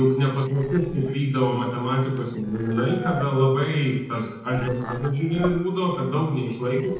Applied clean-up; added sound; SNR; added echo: neural separator model SepFormer DNS4.